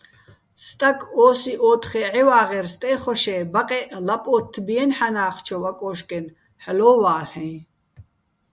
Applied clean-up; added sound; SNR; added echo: none; none; none; none.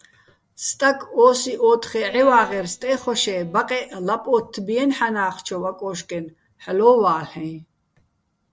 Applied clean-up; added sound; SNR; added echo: neural separator model SepFormer DNS4.